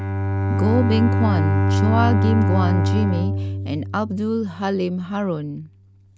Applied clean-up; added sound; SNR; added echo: none; Bowed string instrument; -3 dB; none.